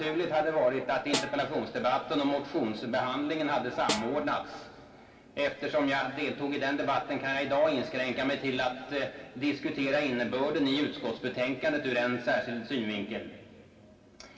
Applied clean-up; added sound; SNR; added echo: none; Snare drum; 9 dB; reverberation time 2.2 s.